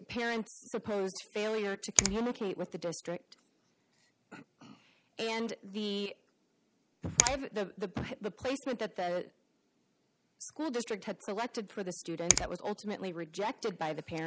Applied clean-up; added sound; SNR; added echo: none; Finger snapping; -3 dB; none.